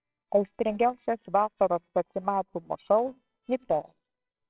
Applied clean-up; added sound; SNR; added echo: neural separator model SepFormer WHAMR!.